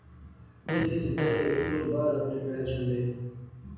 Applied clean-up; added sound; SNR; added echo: none; Fart; 6 dB; reverberation time 1.3 s.